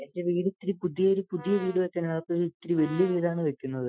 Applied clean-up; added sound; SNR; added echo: classical method Wiener filter.